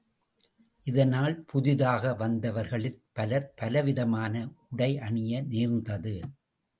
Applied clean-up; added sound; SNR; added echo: none; none; none; none.